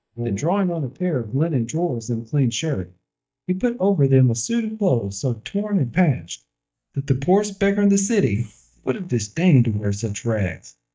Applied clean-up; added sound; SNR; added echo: neural mask model DeepFilterNet 3.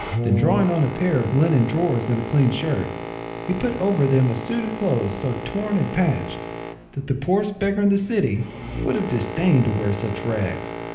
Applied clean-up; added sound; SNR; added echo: none; Boat, Water vehicle; 9 dB; reverberation time 0.8 s.